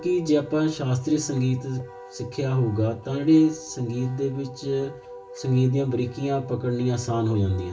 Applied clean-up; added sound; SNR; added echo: none; Wind instrument, woodwind instrument; 18 dB; reverberation time 0.1 s.